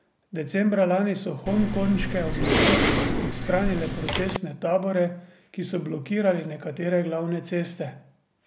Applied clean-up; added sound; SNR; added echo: none; Respiratory sounds; -3 dB; none.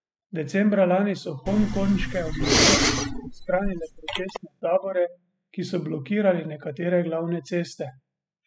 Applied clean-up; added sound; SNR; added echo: classical method spectral subtraction.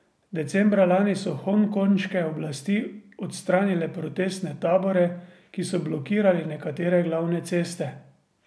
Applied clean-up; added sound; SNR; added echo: none; none; none; none.